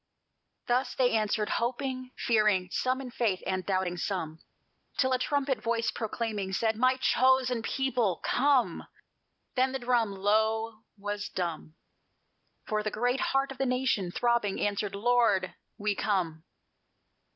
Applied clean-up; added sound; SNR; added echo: none; none; none; none.